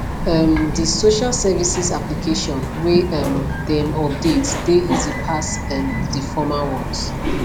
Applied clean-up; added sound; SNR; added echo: none; Bird vocalization, bird call, bird song; 2 dB; none.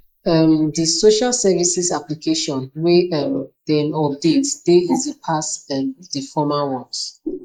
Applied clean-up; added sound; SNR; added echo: neural mask model Resemble Enhance denoiser.